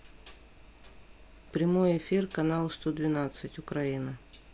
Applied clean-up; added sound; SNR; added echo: none; none; none; none.